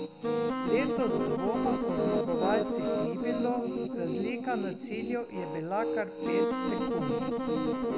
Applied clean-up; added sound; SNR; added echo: none; Piano + Wind instrument, woodwind instrument; -5 dB; none.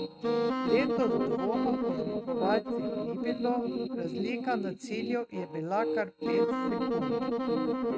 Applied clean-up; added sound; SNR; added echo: neural mask model RNNoise.